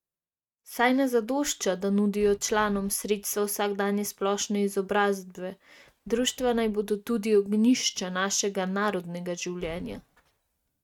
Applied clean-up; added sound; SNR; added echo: neural mask model RNNoise.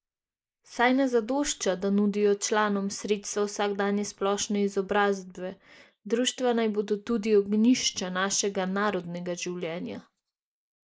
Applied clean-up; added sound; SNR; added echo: neural mask model Resemble Enhance denoiser.